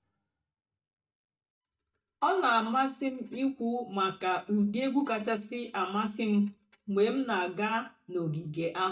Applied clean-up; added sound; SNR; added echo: neural mask model DeepFilterNet 3.